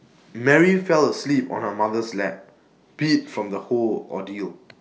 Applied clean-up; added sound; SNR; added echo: none; none; none; none.